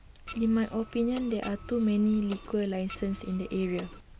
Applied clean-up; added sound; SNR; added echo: none; Printer; 15 dB; none.